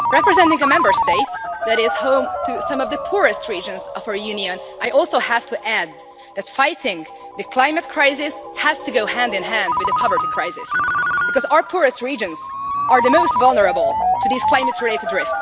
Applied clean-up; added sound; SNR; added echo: none; Ringtone; 2 dB; none.